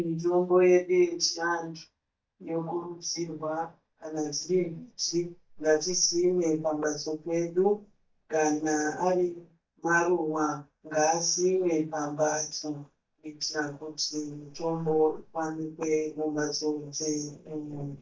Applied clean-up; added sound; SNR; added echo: neural mask model DeepFilterNet 3.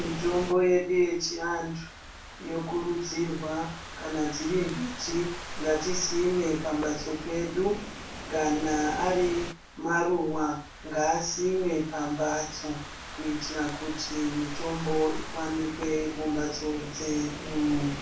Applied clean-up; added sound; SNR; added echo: none; Rain / Thunderstorm; 10 dB; reverberation time 0.3 s.